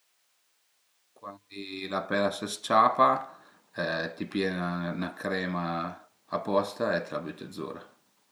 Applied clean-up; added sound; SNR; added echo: none; none; none; none.